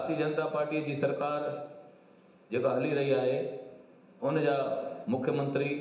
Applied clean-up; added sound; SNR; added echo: none; none; none; reverberation time 0.8 s.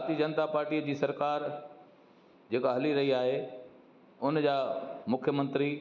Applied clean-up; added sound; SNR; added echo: none; none; none; none.